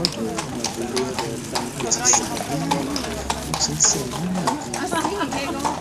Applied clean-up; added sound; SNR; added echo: none; Livestock, farm animals, working animals; -1 dB; none.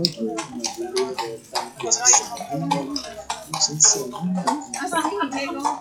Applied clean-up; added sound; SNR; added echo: classical method log-MMSE.